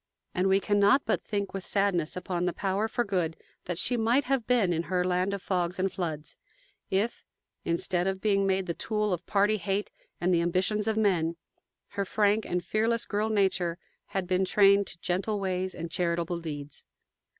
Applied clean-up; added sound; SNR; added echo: none; none; none; none.